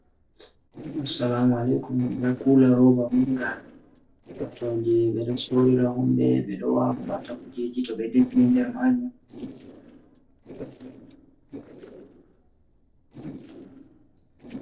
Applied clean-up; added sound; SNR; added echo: neural separator model SepFormer DNS4.